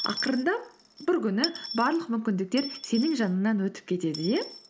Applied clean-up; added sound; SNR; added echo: none; Coin (dropping) / Dishes, pots, and pans; 12 dB; none.